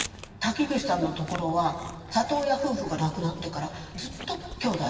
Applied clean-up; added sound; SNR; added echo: none; Chewing, mastication; 15 dB; reverberation time 2.6 s.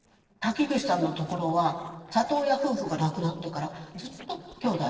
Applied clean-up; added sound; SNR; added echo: neural separator model SepFormer DNS4.